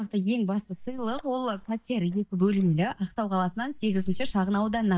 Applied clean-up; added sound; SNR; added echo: neural mask model DeepFilterNet 3.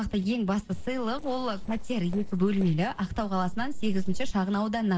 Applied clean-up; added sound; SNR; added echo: neural separator model SepFormer DNS4.